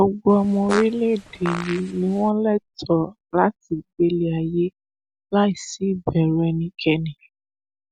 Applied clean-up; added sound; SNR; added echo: none; Fart; 11 dB; none.